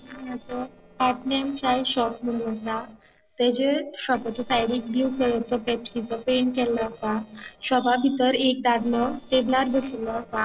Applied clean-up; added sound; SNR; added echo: neural separator model SepFormer DNS4.